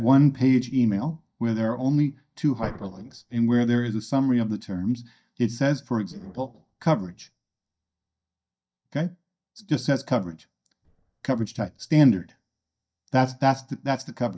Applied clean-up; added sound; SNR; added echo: neural mask model DeepFilterNet 3.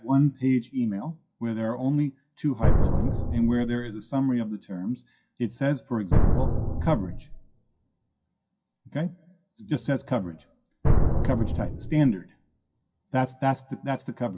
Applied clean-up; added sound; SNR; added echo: classical method WPE with log-MMSE.